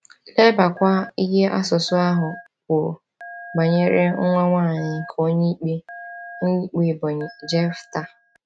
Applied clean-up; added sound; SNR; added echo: neural mask model RNNoise.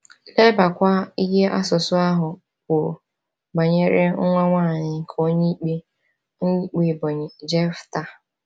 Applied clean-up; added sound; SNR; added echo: none; none; none; none.